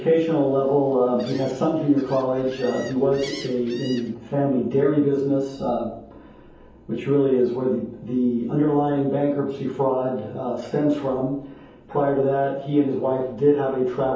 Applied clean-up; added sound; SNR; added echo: none; Gull, seagull; 20 dB; reverberation time 0.7 s.